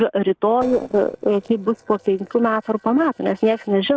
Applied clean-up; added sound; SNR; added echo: neural separator model SepFormer DNS4.